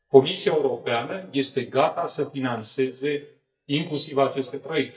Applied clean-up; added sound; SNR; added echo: neural mask model DeepFilterNet 3.